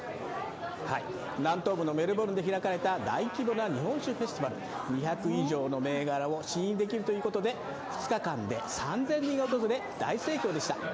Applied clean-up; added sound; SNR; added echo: none; none; none; none.